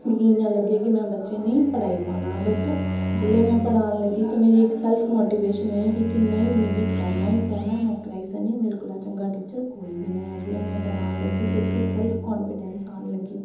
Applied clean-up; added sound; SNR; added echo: none; Bowed string instrument; 5 dB; reverberation time 1.3 s.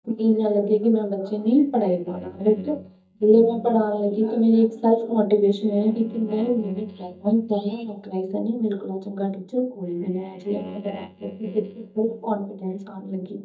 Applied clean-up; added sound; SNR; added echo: neural mask model DeepFilterNet 3.